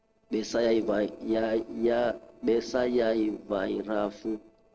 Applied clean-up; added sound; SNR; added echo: neural separator model SepFormer DNS4.